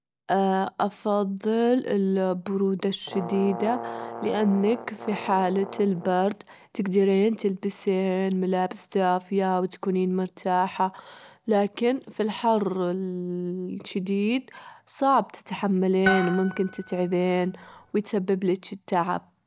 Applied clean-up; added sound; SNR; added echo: none; Brass instrument + Harp; 9 dB; none.